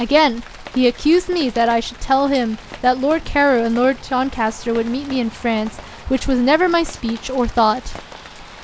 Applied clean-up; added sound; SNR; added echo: none; Rain; 18 dB; none.